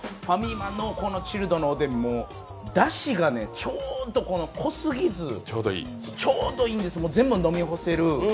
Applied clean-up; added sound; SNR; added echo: none; none; none; none.